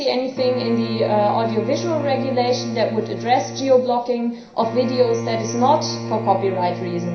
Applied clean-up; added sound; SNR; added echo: none; Bowed string instrument; 8 dB; reverberation time 0.5 s.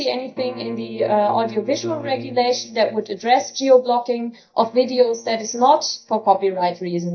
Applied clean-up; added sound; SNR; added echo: neural mask model DeepFilterNet 3.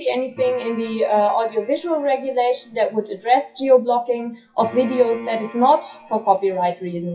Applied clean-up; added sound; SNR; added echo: classical method WPE with log-MMSE.